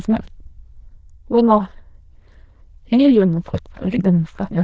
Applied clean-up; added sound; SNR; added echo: neural diffusion model UNIVERSE++.